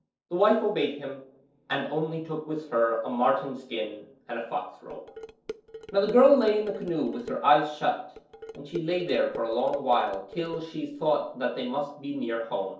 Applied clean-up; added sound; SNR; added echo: neural separator model SepFormer DNS4.